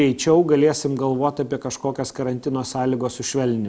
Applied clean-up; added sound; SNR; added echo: none; none; none; none.